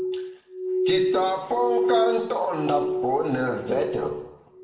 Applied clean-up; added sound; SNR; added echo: none; Glass; 1 dB; reverberation time 0.8 s.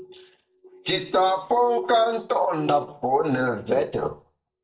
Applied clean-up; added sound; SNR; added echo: neural mask model DeepFilterNet 3.